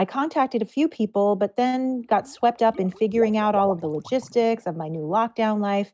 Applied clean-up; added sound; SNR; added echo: none; Water / Liquid; 18 dB; none.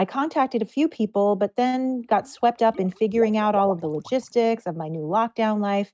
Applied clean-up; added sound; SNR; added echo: neural mask model RNNoise.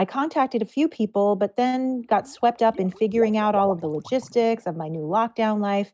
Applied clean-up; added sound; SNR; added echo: neural mask model Resemble Enhance denoiser.